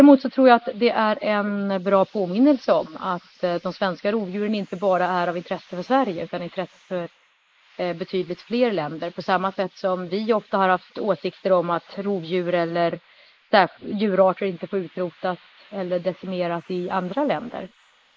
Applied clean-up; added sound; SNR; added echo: neural mask model Resemble Enhance denoiser.